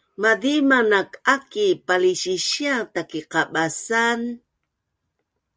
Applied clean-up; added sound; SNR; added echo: none; none; none; none.